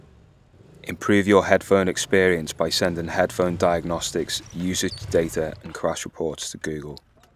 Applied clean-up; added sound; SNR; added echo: none; Motorcycle; 19 dB; none.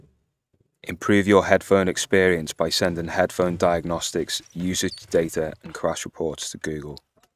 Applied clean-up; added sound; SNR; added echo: neural mask model RNNoise.